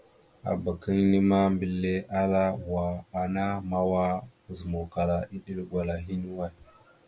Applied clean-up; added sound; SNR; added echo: none; none; none; none.